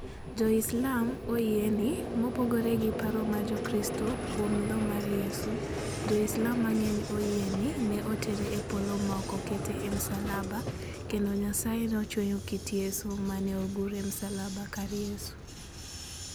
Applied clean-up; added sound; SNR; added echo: none; Vehicle; 5 dB; none.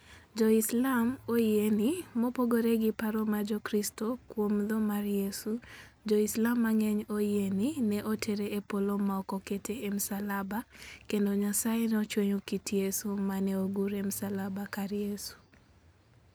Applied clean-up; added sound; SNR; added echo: none; none; none; none.